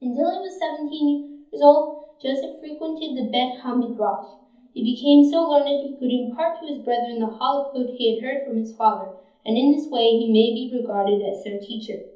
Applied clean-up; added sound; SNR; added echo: none; none; none; reverberation time 0.7 s.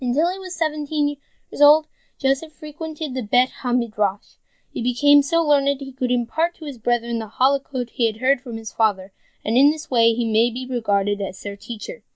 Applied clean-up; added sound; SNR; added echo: none; none; none; none.